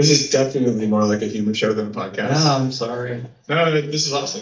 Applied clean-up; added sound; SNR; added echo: neural mask model DeepFilterNet 3.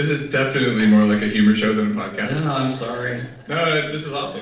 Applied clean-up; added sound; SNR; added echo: neural separator model SepFormer DNS4.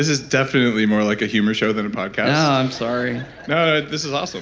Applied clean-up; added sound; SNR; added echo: none; none; none; none.